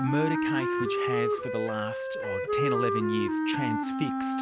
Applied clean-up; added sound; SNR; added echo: none; Wind instrument, woodwind instrument; -3 dB; none.